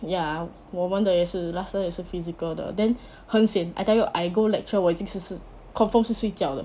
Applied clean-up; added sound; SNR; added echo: none; none; none; none.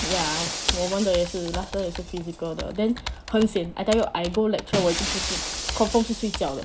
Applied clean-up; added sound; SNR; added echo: none; Computer keyboard + Shatter; 6 dB; none.